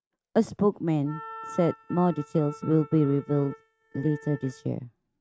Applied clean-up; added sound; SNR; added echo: neural mask model RNNoise.